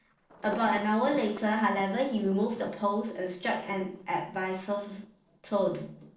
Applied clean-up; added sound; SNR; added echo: neural separator model SepFormer DNS4.